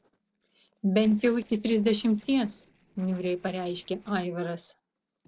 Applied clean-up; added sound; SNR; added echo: neural separator model SepFormer DNS4.